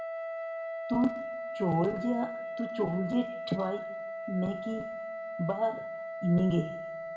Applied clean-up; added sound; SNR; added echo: none; Wind instrument, woodwind instrument; 6 dB; reverberation time 0.7 s.